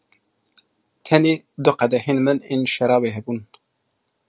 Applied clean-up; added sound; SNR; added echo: none; none; none; none.